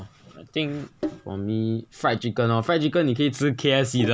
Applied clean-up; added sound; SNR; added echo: none; Sink (filling or washing); 15 dB; none.